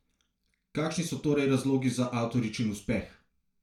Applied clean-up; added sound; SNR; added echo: none; none; none; reverberation time 0.3 s.